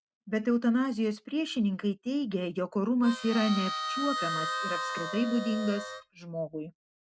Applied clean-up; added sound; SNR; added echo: none; Harmonica; 4 dB; none.